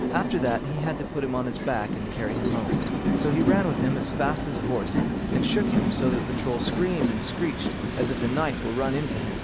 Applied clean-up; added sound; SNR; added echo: none; Train; -2 dB; none.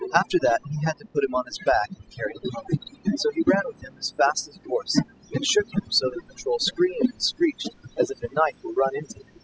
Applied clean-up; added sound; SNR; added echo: classical method spectral subtraction.